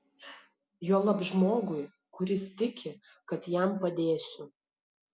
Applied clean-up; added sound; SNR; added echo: none; none; none; none.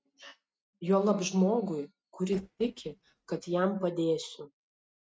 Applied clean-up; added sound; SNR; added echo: neural mask model RNNoise.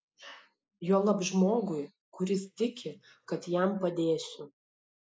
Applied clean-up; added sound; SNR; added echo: neural mask model Resemble Enhance denoiser.